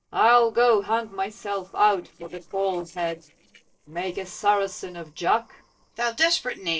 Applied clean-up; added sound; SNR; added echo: neural separator model SepFormer DNS4.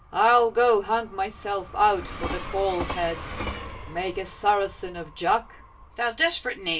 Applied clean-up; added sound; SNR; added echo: none; Train; 12 dB; reverberation time 0.2 s.